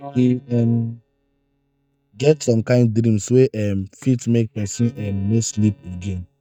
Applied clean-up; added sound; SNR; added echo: neural mask model DeepFilterNet 3.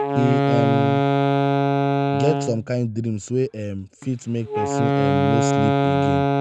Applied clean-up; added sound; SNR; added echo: none; Wind instrument, woodwind instrument; -5 dB; none.